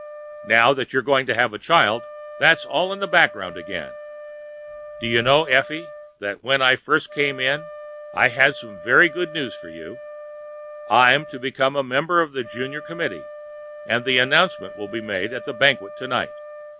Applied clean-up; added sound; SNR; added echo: none; Wind instrument, woodwind instrument; 16 dB; none.